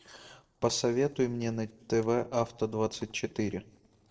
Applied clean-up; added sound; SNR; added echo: neural separator model SepFormer DNS4.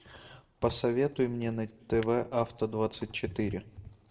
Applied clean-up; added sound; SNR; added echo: none; Drawer open or close; 17 dB; reverberation time 1.2 s.